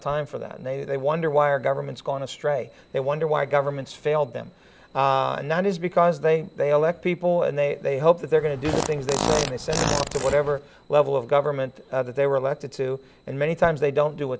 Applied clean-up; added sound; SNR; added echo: none; Fart; 4 dB; none.